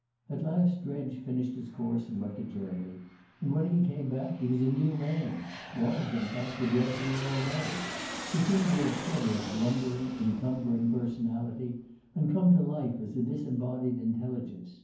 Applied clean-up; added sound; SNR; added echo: none; Aircraft; 13 dB; reverberation time 0.9 s.